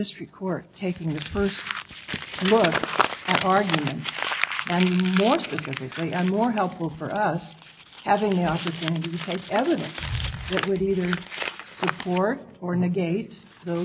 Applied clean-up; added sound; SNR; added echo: none; Crumpling, crinkling; 6 dB; none.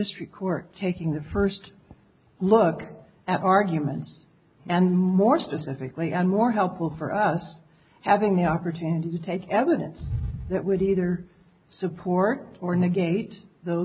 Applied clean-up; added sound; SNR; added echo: none; none; none; none.